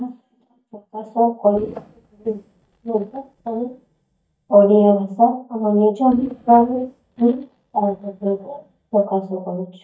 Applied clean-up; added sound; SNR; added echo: neural mask model DeepFilterNet 3.